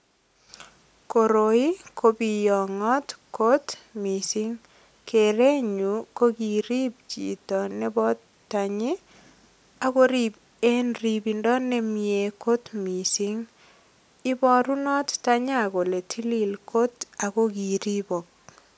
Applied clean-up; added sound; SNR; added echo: none; none; none; none.